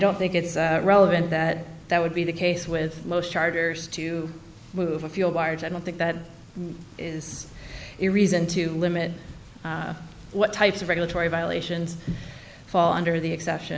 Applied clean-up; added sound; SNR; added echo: none; none; none; none.